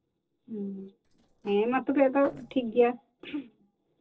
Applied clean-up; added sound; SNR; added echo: neural separator model SepFormer DNS4.